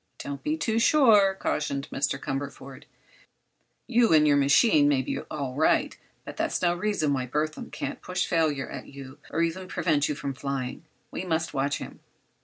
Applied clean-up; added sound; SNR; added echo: none; none; none; none.